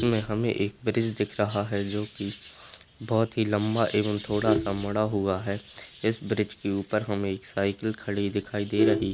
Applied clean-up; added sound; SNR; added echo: none; Vehicle horn, car horn, honking; 9 dB; none.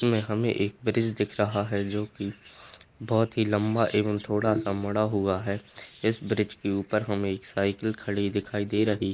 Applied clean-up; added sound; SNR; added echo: neural mask model Resemble Enhance denoiser.